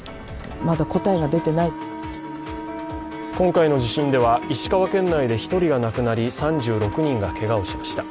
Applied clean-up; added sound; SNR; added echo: none; Wind instrument, woodwind instrument; 12 dB; none.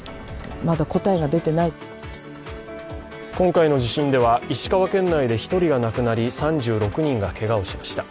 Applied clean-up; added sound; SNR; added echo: none; none; none; none.